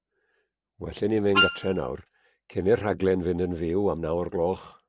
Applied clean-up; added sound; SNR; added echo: none; Wind instrument, woodwind instrument; -1 dB; none.